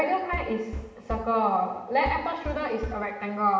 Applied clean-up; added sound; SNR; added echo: none; Knock; 11 dB; reverberation time 1.0 s.